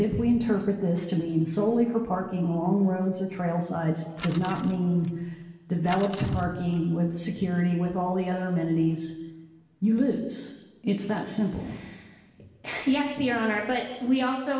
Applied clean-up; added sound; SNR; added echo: none; Bicycle; 16 dB; reverberation time 1.2 s.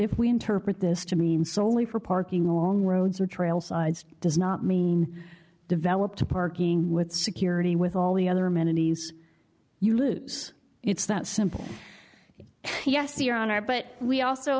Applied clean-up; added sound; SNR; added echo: none; none; none; none.